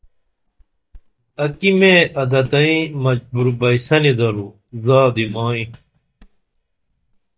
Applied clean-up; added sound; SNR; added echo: neural mask model DeepFilterNet 3.